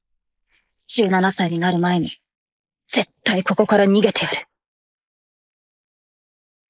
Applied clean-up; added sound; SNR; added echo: neural mask model Resemble Enhance denoiser.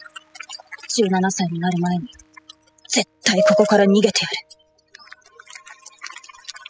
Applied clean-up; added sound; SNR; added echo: classical method spectral subtraction.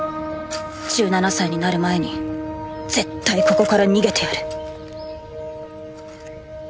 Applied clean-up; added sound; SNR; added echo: none; none; none; none.